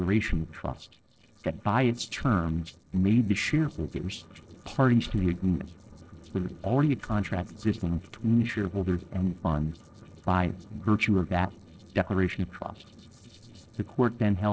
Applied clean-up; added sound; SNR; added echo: neural separator model SepFormer DNS4.